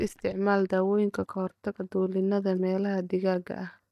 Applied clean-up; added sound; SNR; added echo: neural mask model DeepFilterNet 3.